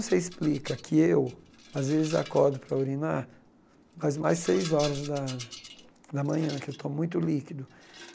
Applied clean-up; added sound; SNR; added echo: none; Rattle; 18 dB; none.